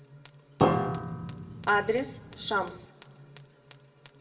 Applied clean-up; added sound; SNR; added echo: none; Piano; -3 dB; reverberation time 1.1 s.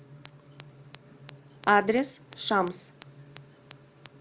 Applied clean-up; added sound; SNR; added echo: none; none; none; none.